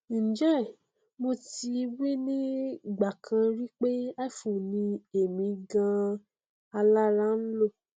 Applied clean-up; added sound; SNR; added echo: none; none; none; none.